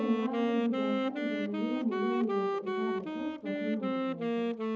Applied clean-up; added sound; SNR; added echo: none; Wind instrument, woodwind instrument; -3 dB; reverberation time 0.8 s.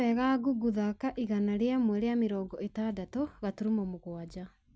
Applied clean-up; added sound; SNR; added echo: none; none; none; none.